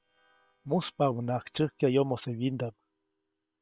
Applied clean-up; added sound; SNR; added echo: neural separator model SepFormer WHAM!.